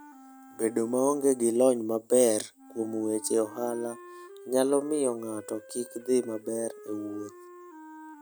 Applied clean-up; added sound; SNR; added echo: none; Wind instrument, woodwind instrument; 20 dB; none.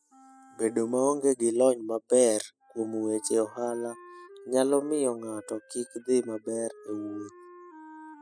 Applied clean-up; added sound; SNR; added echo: classical method spectral subtraction.